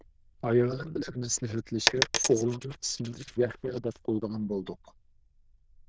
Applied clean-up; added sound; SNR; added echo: neural diffusion model UNIVERSE++.